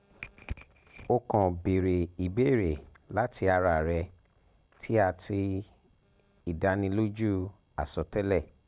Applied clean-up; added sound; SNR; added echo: none; none; none; none.